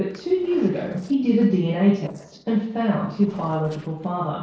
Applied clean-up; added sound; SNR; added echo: neural separator model SepFormer DNS4.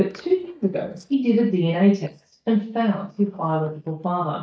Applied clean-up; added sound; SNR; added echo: neural mask model DeepFilterNet 3.